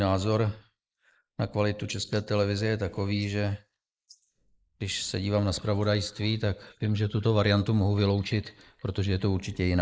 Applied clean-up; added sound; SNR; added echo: neural mask model Resemble Enhance denoiser.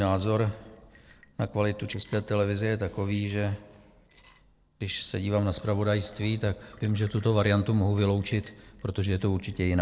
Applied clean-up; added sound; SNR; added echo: neural separator model SepFormer DNS4.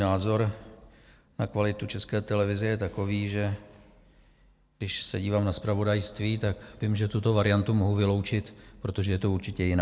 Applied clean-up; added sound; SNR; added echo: none; none; none; none.